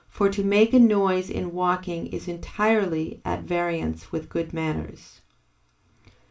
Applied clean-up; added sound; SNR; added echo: none; none; none; reverberation time 0.2 s.